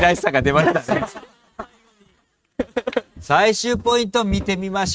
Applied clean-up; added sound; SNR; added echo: neural mask model RNNoise.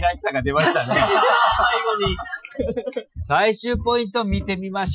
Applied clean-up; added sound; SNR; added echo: classical method Wiener filter.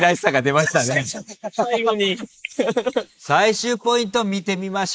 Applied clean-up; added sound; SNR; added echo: neural mask model Resemble Enhance denoiser.